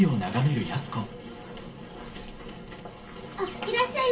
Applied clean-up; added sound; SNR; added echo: none; none; none; reverberation time 0.2 s.